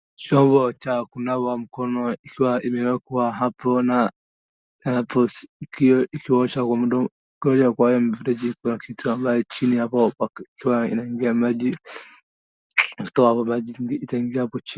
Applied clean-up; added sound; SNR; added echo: none; none; none; none.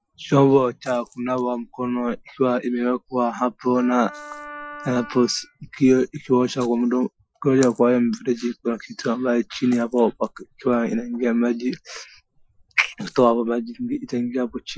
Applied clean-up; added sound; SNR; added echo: classical method Wiener filter.